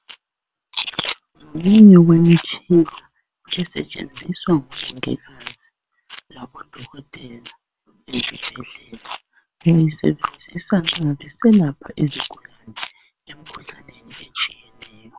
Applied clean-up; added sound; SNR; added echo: neural separator model SepFormer WHAM!.